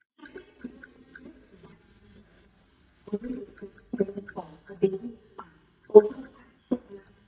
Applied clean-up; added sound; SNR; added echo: neural mask model DeepFilterNet 3.